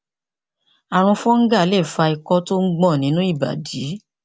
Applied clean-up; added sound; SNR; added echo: none; none; none; none.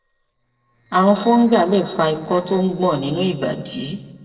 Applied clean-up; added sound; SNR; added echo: neural separator model SepFormer DNS4.